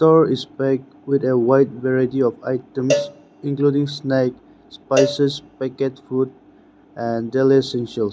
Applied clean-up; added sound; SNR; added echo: none; Cowbell; 8 dB; none.